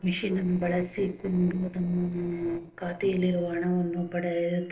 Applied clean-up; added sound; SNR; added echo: neural separator model SepFormer DNS4.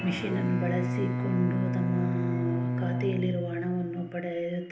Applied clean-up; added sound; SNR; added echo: none; Bowed string instrument; 0 dB; reverberation time 0.8 s.